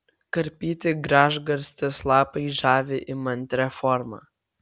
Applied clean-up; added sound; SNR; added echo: none; none; none; none.